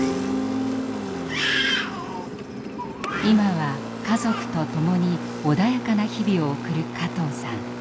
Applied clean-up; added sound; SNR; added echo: none; Engine; 7 dB; none.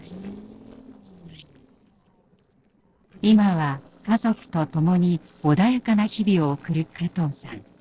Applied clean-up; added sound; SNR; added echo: neural separator model SepFormer DNS4.